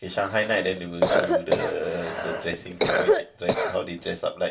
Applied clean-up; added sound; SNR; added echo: none; Cough; -3 dB; reverberation time 0.2 s.